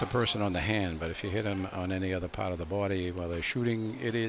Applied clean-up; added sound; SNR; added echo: none; none; none; none.